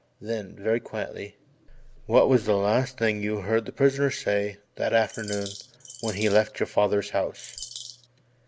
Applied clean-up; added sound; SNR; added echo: none; Bird vocalization, bird call, bird song; 14 dB; none.